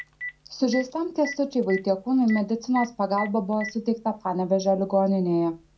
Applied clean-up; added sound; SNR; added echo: none; Telephone; 16 dB; reverberation time 0.2 s.